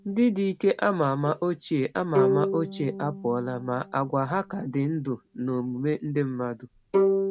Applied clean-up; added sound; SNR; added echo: none; Bowed string instrument; 4 dB; none.